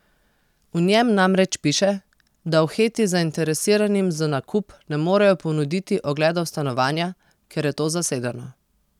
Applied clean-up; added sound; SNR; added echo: none; none; none; none.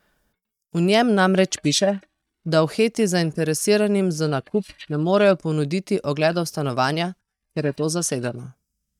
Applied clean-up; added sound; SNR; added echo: neural mask model DeepFilterNet 3.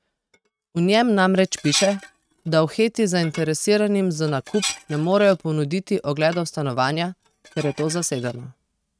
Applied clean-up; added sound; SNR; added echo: neural mask model RNNoise.